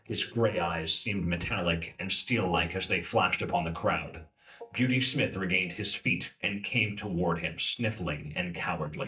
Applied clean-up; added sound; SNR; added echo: neural mask model DeepFilterNet 3.